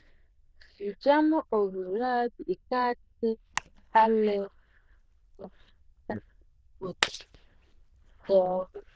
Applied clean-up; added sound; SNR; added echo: neural diffusion model UNIVERSE++.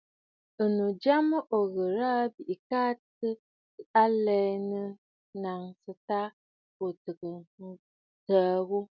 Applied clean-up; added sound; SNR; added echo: none; none; none; none.